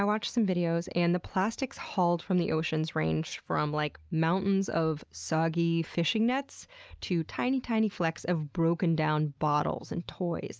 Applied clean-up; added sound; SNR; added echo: none; none; none; none.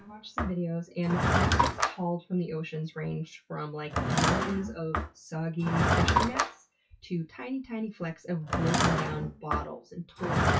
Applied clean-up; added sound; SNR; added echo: classical method WPE with log-MMSE.